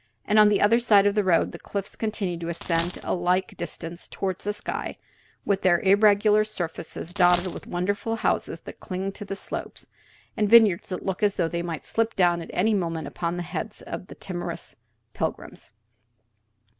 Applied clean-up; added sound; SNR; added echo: none; Coin (dropping); -2 dB; none.